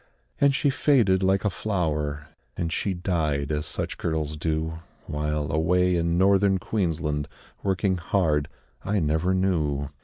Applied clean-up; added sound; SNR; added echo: none; none; none; none.